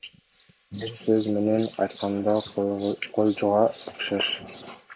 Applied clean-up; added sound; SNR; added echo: neural mask model Resemble Enhance denoiser.